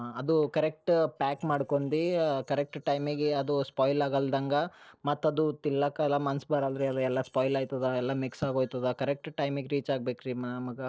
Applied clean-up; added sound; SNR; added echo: neural separator model SepFormer DNS4.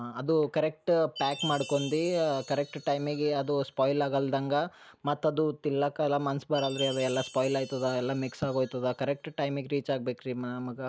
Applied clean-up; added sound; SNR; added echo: none; Chime; 17 dB; none.